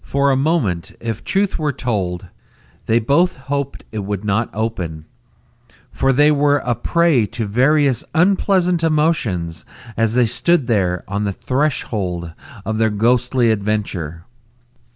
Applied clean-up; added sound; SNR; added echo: none; none; none; none.